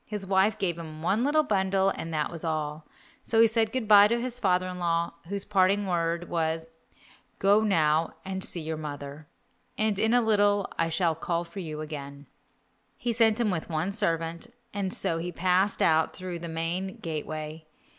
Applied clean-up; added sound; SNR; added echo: none; none; none; none.